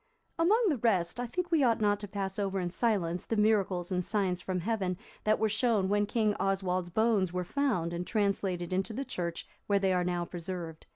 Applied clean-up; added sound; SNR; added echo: none; none; none; none.